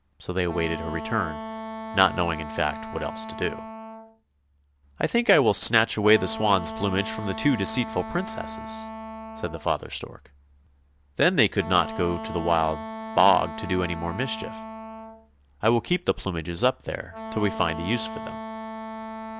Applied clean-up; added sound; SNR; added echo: none; Wind instrument, woodwind instrument; 11 dB; none.